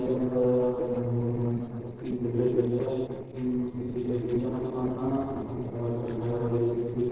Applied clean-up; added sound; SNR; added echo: neural separator model SepFormer DNS4.